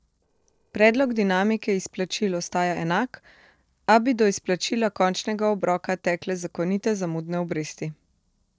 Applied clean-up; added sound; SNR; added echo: neural separator model SepFormer DNS4.